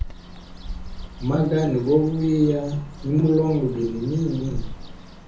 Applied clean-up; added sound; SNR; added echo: none; Bird; 11 dB; reverberation time 0.6 s.